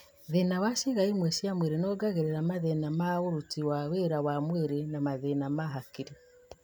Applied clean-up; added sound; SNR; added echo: none; none; none; none.